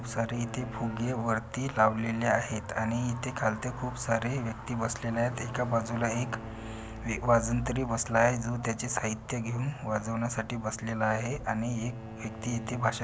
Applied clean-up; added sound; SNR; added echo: none; Bowed string instrument; 17 dB; none.